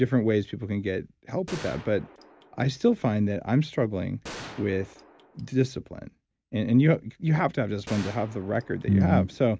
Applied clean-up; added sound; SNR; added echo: none; Gunshot, gunfire; 18 dB; none.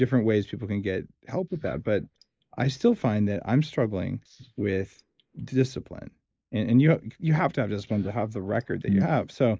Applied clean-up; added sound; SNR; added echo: neural mask model Resemble Enhance denoiser.